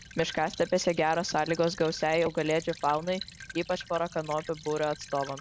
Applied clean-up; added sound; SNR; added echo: none; Stream / Trickle, dribble; 16 dB; none.